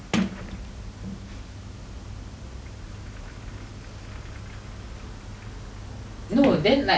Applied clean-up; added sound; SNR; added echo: none; Sliding door; 9 dB; none.